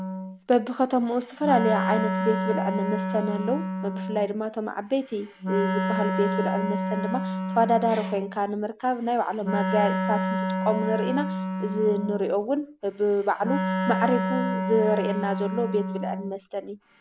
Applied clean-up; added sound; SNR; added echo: none; Wind instrument, woodwind instrument; 2 dB; none.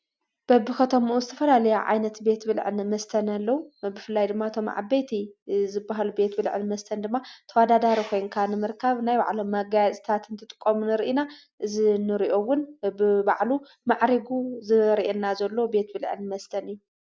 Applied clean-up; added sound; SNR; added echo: none; none; none; none.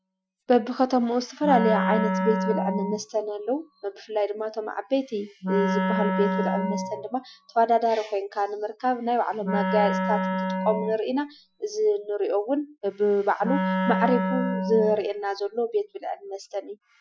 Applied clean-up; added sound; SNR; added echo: classical method Wiener filter.